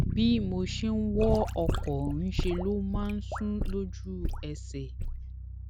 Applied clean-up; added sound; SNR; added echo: none; Bass guitar + Sink (filling or washing) / Gurgling / Liquid; 1 dB; none.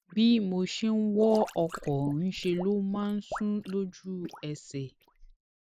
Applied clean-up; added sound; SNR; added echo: neural mask model Resemble Enhance denoiser.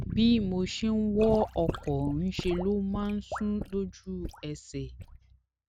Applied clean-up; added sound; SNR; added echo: neural mask model RNNoise.